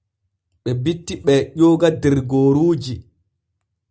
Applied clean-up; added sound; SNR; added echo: none; none; none; none.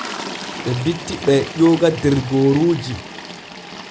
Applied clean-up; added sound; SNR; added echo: none; Toilet flush; 12 dB; none.